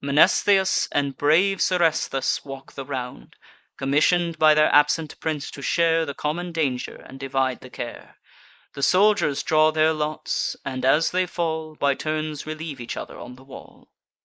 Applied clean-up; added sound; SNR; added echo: neural mask model Resemble Enhance denoiser.